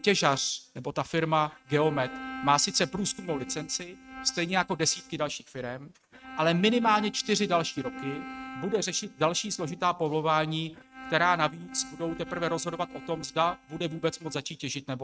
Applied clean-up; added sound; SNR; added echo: neural mask model RNNoise.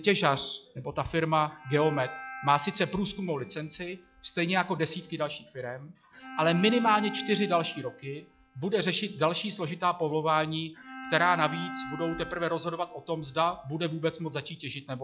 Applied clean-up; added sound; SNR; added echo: classical method log-MMSE.